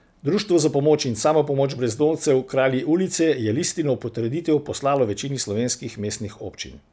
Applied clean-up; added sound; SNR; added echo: none; none; none; none.